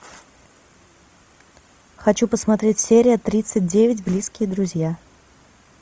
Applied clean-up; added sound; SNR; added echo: none; none; none; none.